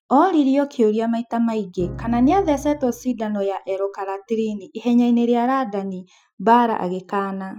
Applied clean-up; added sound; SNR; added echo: classical method Wiener filter.